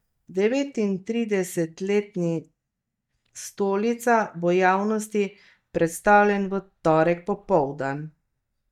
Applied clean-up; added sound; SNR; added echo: neural mask model DeepFilterNet 3.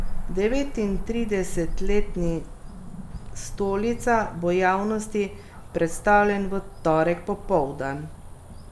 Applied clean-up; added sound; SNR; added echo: none; Cricket / Motor vehicle (road); 5 dB; none.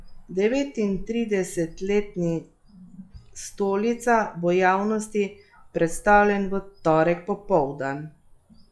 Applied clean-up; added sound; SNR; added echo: classical method log-MMSE.